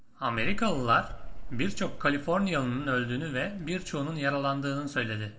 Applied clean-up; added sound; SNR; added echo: none; Bird vocalization, bird call, bird song; 16 dB; reverberation time 0.6 s.